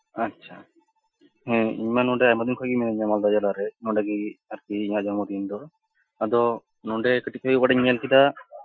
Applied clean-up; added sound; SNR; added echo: classical method Wiener filter.